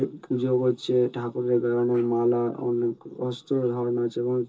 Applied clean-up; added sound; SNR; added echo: neural separator model SepFormer DNS4.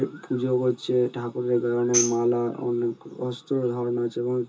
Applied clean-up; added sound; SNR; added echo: none; Tambourine; 6 dB; reverberation time 0.2 s.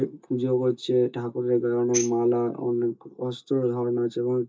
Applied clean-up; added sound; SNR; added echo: neural mask model DeepFilterNet 3.